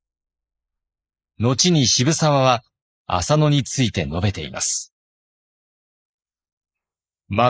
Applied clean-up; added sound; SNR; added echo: neural mask model Resemble Enhance denoiser.